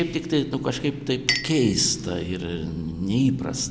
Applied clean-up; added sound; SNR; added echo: none; Chink, clink; 11 dB; none.